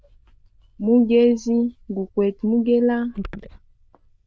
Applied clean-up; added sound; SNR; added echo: neural diffusion model UNIVERSE++.